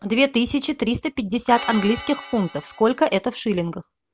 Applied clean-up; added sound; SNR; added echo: none; Organ; 15 dB; none.